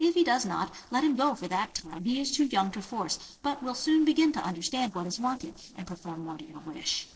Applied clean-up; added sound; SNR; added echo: neural separator model SepFormer DNS4.